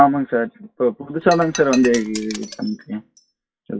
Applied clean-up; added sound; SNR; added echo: classical method WPE with log-MMSE.